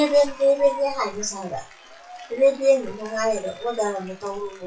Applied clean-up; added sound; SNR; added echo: classical method WPE with log-MMSE.